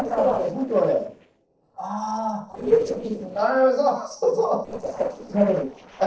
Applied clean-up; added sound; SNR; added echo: neural separator model SepFormer DNS4.